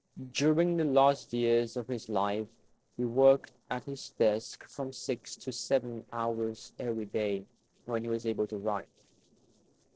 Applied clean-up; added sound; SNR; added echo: neural separator model SepFormer DNS4.